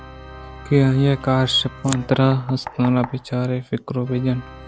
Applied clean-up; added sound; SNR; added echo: none; Organ + Knock; 17 dB; none.